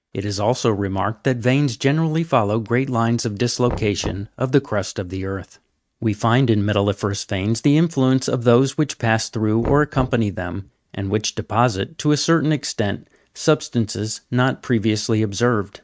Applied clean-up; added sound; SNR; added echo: neural mask model RNNoise.